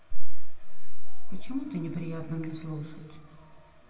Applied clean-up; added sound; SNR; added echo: none; none; none; reverberation time 2.3 s.